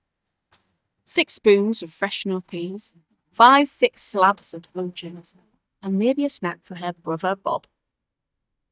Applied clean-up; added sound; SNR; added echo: neural mask model DeepFilterNet 3.